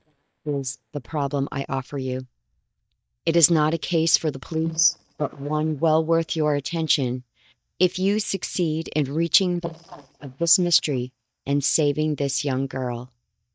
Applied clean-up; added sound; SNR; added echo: neural mask model DeepFilterNet 3.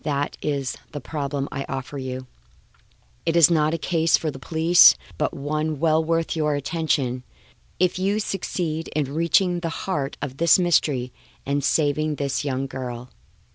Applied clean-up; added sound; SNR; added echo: none; none; none; none.